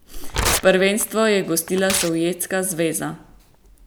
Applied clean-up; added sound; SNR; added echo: none; Tearing; 8 dB; none.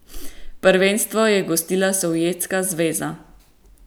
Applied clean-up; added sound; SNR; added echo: none; none; none; none.